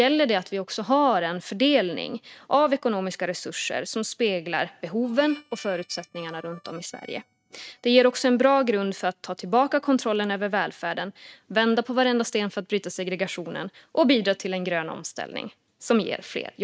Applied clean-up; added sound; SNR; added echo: neural mask model RNNoise.